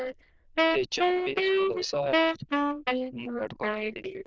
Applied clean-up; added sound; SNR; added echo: neural diffusion model UNIVERSE++.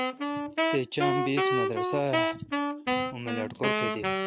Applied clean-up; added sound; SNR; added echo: none; Wind instrument, woodwind instrument; -4 dB; none.